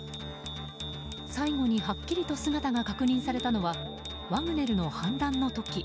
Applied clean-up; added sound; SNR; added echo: none; Bicycle bell; 13 dB; none.